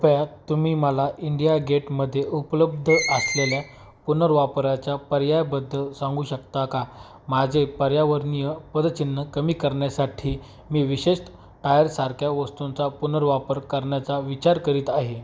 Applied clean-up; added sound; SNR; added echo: none; Screech; 7 dB; none.